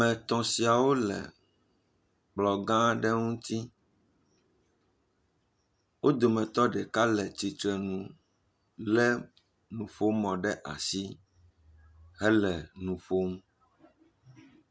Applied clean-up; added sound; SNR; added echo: none; none; none; none.